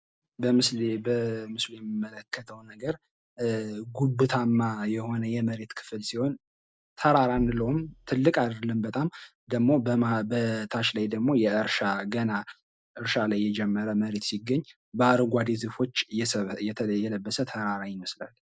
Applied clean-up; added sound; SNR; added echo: none; Bass drum; 12 dB; none.